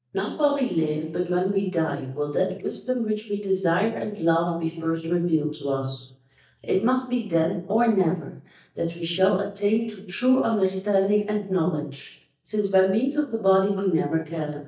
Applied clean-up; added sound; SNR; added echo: neural mask model DeepFilterNet 3.